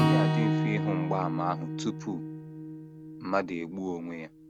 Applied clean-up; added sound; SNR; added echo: none; Acoustic guitar / Strum; -4 dB; none.